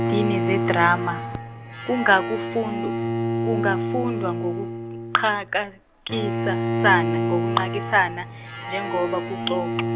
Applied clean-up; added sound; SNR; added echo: none; Bowed string instrument; 1 dB; none.